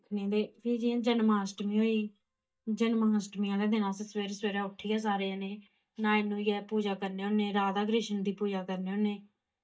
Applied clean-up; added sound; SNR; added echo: neural mask model DeepFilterNet 3.